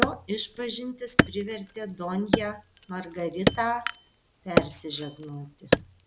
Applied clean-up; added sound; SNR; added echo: none; Wood; -3 dB; none.